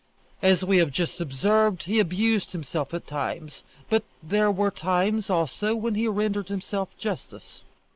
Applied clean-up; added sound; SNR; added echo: none; none; none; none.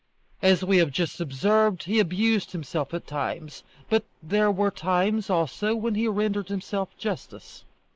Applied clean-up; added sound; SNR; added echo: neural mask model Resemble Enhance denoiser.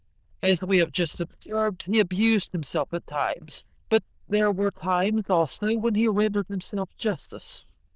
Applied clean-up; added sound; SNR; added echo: neural diffusion model UNIVERSE++.